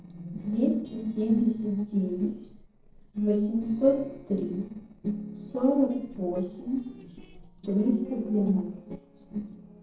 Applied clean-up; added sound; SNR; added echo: neural separator model SepFormer DNS4.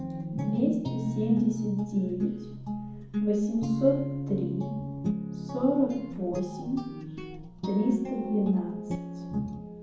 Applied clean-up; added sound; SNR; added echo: none; Guitar; 4 dB; reverberation time 1.2 s.